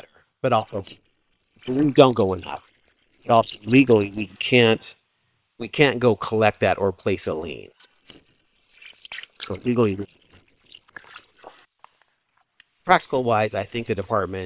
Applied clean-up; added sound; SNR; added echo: neural separator model SepFormer WHAM!.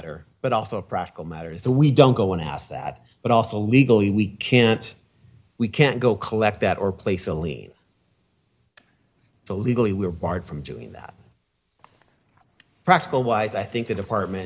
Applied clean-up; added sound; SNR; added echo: none; none; none; none.